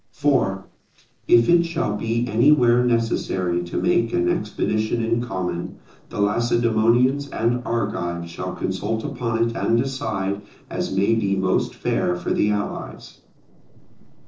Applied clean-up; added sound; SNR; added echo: neural separator model SepFormer DNS4.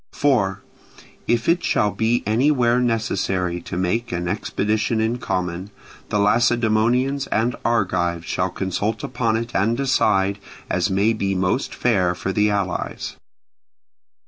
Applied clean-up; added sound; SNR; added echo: none; none; none; none.